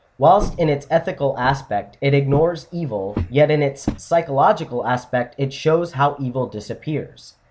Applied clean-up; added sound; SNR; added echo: none; Walk, footsteps; 11 dB; none.